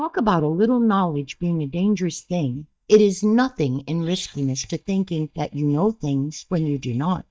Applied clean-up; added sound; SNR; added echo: neural mask model DeepFilterNet 3.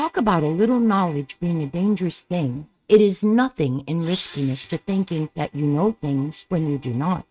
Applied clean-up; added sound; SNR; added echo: neural mask model RNNoise.